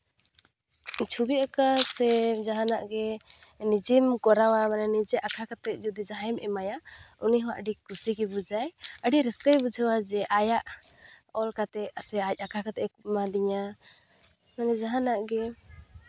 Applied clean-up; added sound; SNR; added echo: none; none; none; none.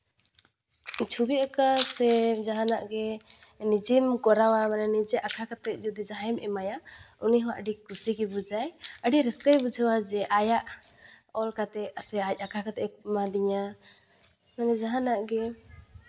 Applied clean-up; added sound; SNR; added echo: none; none; none; reverberation time 0.5 s.